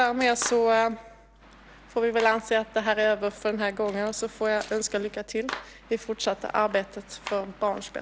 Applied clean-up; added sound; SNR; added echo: none; Clapping + Waves, surf / Wind; 17 dB; none.